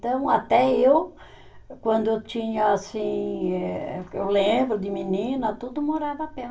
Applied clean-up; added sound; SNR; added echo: none; none; none; reverberation time 0.3 s.